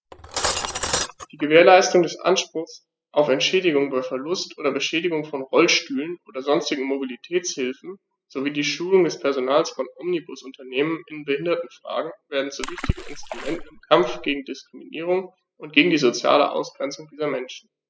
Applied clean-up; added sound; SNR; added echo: classical method spectral subtraction.